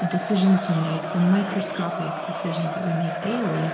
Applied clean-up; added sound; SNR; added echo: none; Crowd; 6 dB; reverberation time 2.6 s.